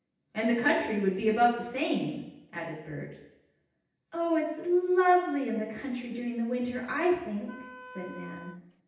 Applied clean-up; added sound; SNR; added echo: none; Wind instrument, woodwind instrument; 18 dB; reverberation time 0.9 s.